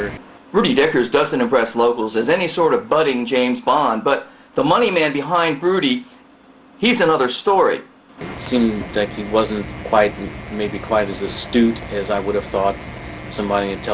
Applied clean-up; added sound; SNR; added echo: none; none; none; none.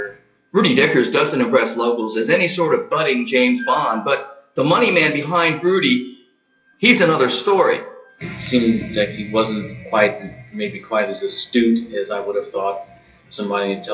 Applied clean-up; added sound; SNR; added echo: classical method WPE with log-MMSE.